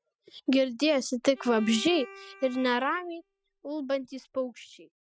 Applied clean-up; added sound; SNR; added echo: classical method spectral subtraction.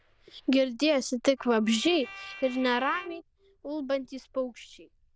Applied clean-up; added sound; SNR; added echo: neural diffusion model UNIVERSE++.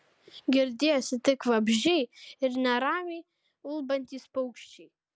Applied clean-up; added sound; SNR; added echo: none; none; none; none.